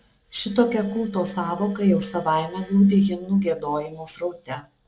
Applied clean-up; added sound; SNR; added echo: neural separator model SepFormer DNS4.